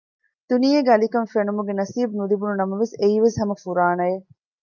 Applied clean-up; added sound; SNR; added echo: none; none; none; none.